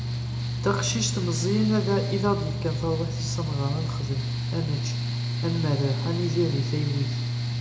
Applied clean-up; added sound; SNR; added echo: none; Mechanical fan; -1 dB; reverberation time 0.6 s.